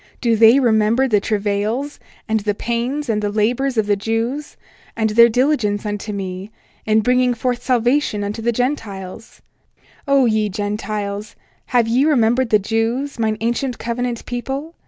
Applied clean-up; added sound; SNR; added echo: none; none; none; none.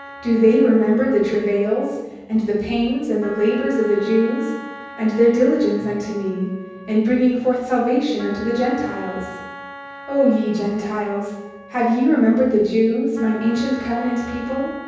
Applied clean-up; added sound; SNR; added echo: none; Wind instrument, woodwind instrument; 19 dB; reverberation time 1.1 s.